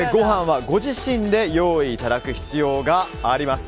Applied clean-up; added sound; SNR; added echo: none; none; none; none.